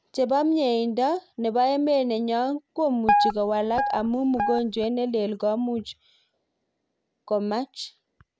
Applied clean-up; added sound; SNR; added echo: none; Guitar; 0 dB; none.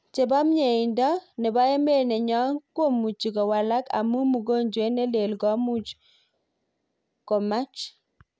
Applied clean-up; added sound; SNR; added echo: none; none; none; none.